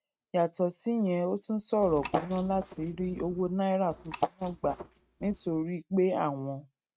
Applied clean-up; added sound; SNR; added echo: neural mask model RNNoise.